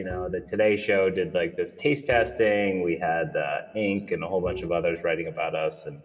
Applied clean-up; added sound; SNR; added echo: none; Bowed string instrument; 15 dB; reverberation time 2.2 s.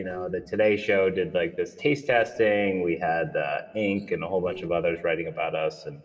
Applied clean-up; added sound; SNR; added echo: neural separator model SepFormer DNS4.